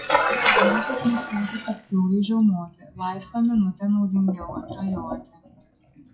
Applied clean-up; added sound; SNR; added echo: classical method WPE with log-MMSE.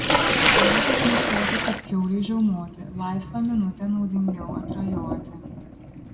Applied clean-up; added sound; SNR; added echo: none; Sink (filling or washing); -2 dB; reverberation time 1.3 s.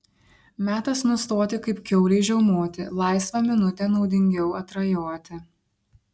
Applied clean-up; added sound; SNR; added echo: none; none; none; none.